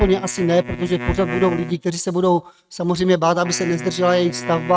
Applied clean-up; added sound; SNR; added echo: neural mask model RNNoise.